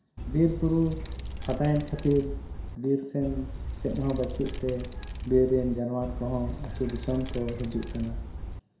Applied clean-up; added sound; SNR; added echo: none; Wind; 6 dB; reverberation time 0.7 s.